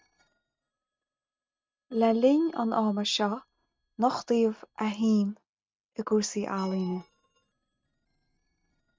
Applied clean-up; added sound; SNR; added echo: neural mask model RNNoise.